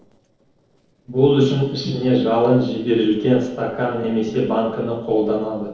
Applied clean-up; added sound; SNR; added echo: neural separator model SepFormer DNS4.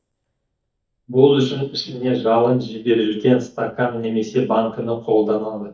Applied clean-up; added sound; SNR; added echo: neural mask model DeepFilterNet 3.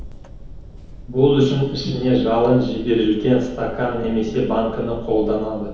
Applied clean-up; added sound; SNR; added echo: none; Fire; 15 dB; reverberation time 2.2 s.